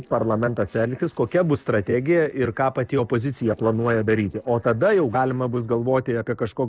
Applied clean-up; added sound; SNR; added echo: neural separator model SepFormer DNS4.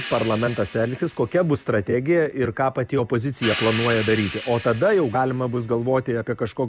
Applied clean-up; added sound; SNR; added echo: none; Hi-hat; 14 dB; none.